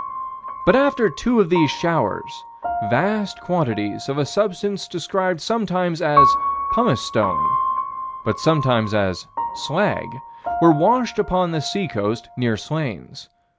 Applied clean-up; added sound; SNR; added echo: none; Piano; 5 dB; none.